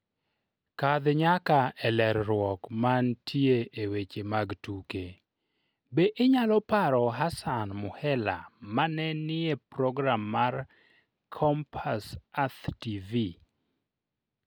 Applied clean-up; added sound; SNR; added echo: none; none; none; none.